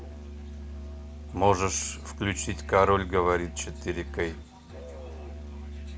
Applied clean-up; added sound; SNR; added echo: none; Musical instrument; 10 dB; none.